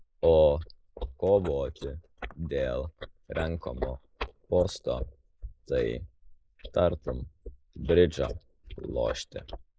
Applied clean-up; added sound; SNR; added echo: neural mask model Resemble Enhance denoiser.